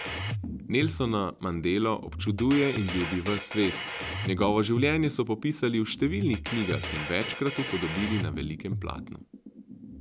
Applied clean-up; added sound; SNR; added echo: none; Drum kit; 7 dB; none.